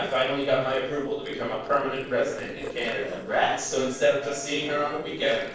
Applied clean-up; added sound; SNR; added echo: neural separator model SepFormer DNS4.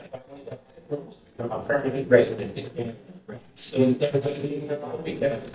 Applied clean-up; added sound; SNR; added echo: neural mask model DeepFilterNet 3.